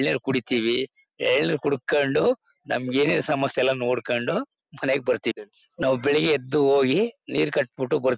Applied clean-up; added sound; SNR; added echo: none; none; none; none.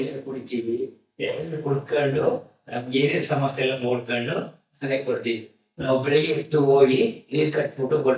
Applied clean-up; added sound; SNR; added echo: neural mask model DeepFilterNet 3.